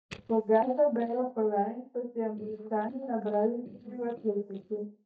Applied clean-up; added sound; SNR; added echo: neural mask model DeepFilterNet 3.